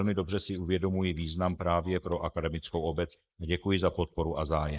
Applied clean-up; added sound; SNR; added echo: neural mask model Resemble Enhance denoiser.